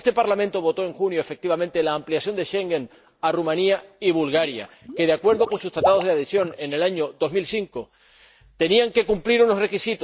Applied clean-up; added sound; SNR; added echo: neural mask model DeepFilterNet 3.